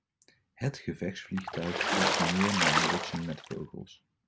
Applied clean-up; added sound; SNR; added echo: none; Water / Splash, splatter; -5 dB; none.